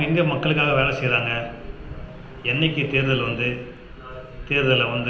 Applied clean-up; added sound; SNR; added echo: none; Bird; 17 dB; reverberation time 0.8 s.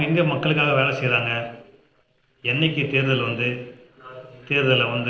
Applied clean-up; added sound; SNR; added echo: neural separator model SepFormer DNS4.